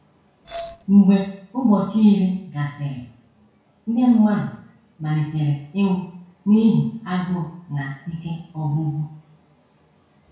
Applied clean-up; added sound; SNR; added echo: none; Glass; 12 dB; reverberation time 0.6 s.